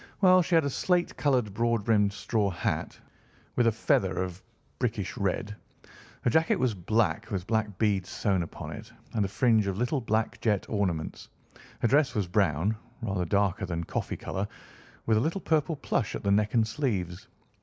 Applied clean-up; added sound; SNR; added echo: none; none; none; none.